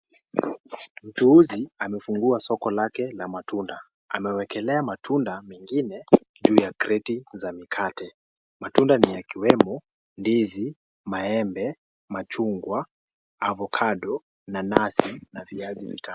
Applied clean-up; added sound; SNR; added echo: none; none; none; none.